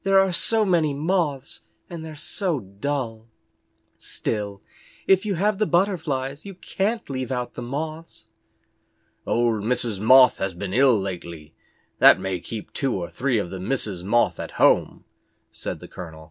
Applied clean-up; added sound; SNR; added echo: none; none; none; none.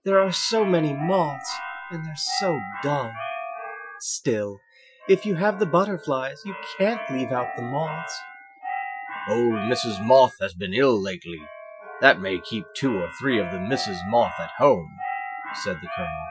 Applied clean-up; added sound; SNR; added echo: classical method Wiener filter.